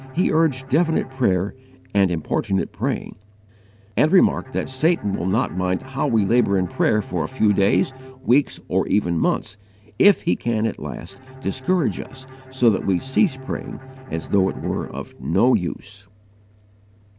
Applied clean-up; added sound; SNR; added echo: none; Bowed string instrument; 19 dB; none.